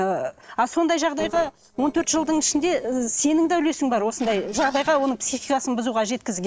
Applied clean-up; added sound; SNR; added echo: neural separator model SepFormer DNS4.